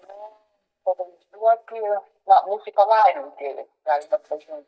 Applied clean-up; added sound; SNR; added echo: neural mask model DeepFilterNet 3.